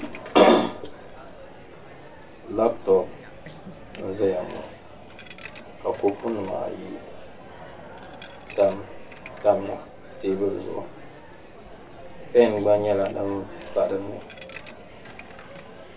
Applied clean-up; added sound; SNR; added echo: none; Coin (dropping); 17 dB; reverberation time 0.2 s.